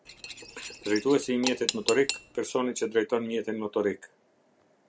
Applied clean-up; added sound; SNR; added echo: none; Cutlery, silverware / Dishes, pots, and pans; 7 dB; none.